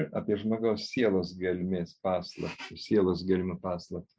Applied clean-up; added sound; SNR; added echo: none; none; none; none.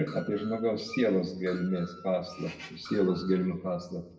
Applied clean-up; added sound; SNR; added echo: none; Screech; 20 dB; reverberation time 0.7 s.